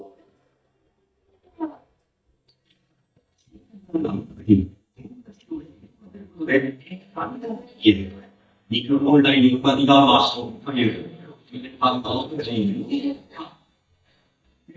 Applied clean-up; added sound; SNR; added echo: neural mask model DeepFilterNet 3.